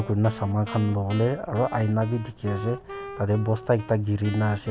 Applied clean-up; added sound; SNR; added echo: none; Wind instrument, woodwind instrument; 15 dB; none.